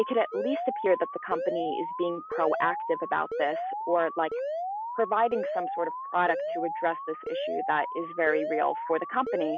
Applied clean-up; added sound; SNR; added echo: none; Alarm; 4 dB; none.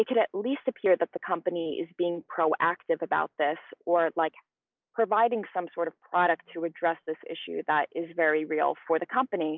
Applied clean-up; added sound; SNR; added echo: none; none; none; none.